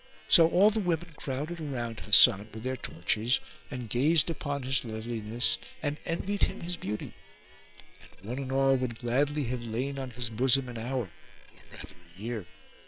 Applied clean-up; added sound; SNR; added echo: neural separator model SepFormer WHAM!.